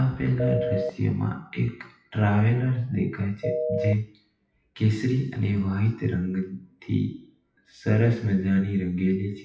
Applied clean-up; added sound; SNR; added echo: classical method WPE with log-MMSE.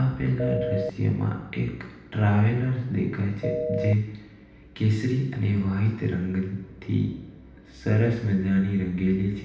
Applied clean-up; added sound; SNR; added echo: none; Telephone; 5 dB; reverberation time 0.9 s.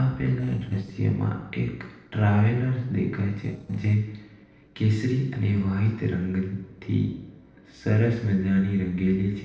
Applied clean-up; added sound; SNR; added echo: neural separator model SepFormer DNS4.